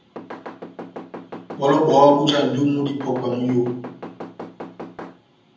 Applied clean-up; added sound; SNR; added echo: none; Knock / Wood; 15 dB; reverberation time 0.8 s.